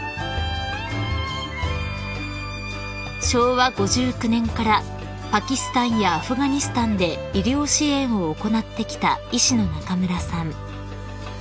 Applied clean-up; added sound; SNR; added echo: none; none; none; none.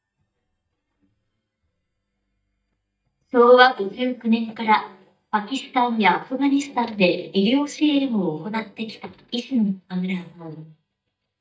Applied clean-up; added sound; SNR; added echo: neural mask model DeepFilterNet 3.